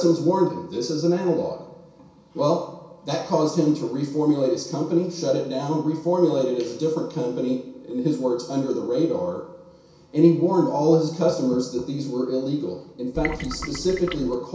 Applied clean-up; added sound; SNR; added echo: none; Trickle, dribble / Water tap, faucet; 10 dB; reverberation time 0.6 s.